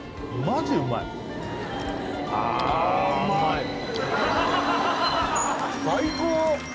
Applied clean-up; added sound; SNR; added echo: none; Subway, metro, underground; 5 dB; none.